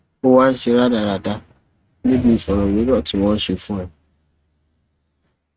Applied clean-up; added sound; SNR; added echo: neural mask model RNNoise.